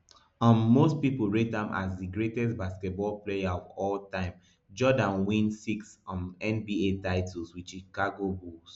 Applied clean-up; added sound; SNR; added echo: none; none; none; none.